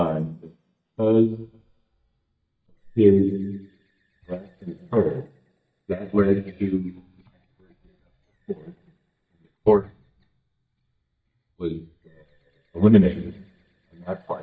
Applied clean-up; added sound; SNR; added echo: neural mask model DeepFilterNet 3.